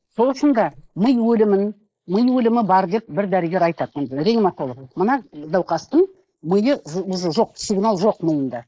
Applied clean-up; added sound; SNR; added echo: neural mask model Resemble Enhance denoiser.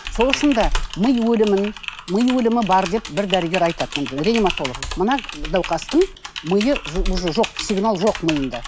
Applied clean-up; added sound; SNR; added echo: none; Typing; 8 dB; none.